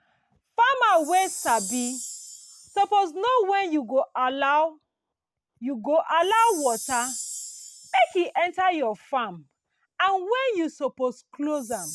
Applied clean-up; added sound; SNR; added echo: none; Chime; 14 dB; none.